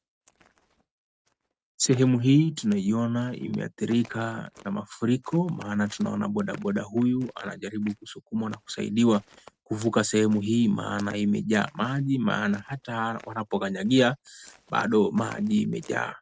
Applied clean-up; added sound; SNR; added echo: neural mask model RNNoise.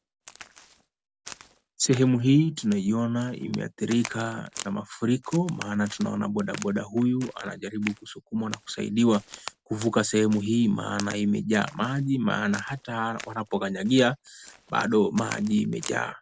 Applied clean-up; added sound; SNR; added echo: none; Crack; 18 dB; none.